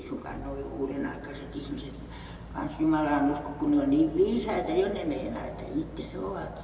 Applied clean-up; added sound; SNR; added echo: none; Boat, Water vehicle; 13 dB; reverberation time 1.4 s.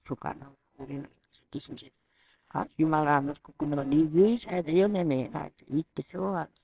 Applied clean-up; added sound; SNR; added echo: neural separator model SepFormer WHAMR!.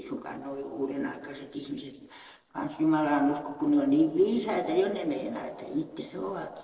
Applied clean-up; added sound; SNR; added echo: neural separator model SepFormer DNS4.